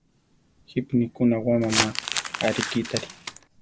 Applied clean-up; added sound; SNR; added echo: none; Crumpling, crinkling; 3 dB; none.